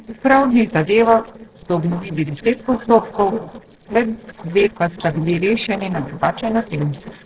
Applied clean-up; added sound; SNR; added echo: neural separator model SepFormer DNS4.